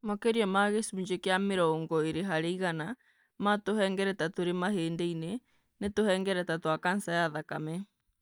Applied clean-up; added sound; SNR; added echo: neural mask model DeepFilterNet 3.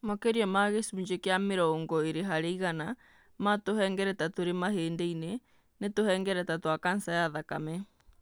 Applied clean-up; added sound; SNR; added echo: none; none; none; none.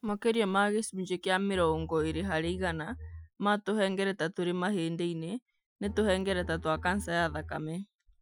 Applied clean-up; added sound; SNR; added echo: classical method Wiener filter.